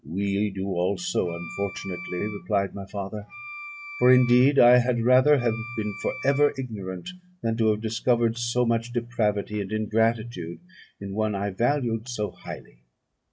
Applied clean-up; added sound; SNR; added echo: none; Wind instrument, woodwind instrument; 14 dB; none.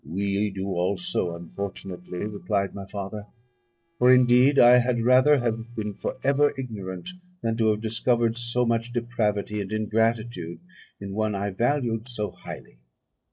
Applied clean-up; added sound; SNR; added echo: neural separator model SepFormer DNS4.